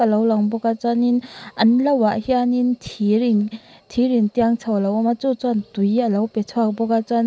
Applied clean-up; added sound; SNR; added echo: none; none; none; none.